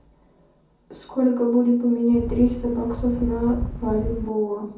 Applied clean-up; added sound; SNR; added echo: none; Wind; 7 dB; reverberation time 0.6 s.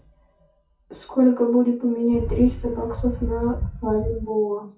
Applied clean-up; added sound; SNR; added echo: classical method WPE with log-MMSE.